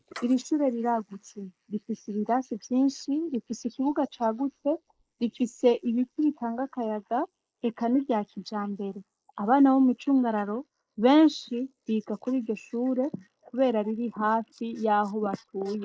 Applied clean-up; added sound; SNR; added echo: neural mask model Resemble Enhance denoiser.